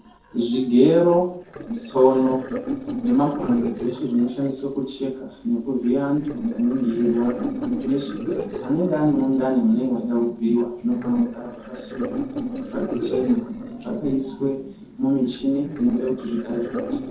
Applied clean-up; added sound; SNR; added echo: neural separator model SepFormer DNS4.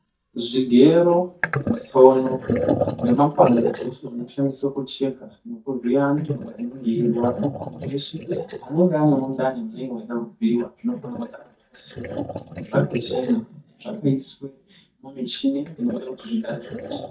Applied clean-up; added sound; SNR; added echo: neural mask model DeepFilterNet 3.